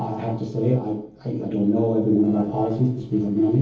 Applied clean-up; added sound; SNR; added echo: neural separator model SepFormer DNS4.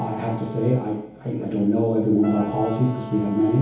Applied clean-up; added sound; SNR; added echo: none; Wind instrument, woodwind instrument; 16 dB; reverberation time 2.2 s.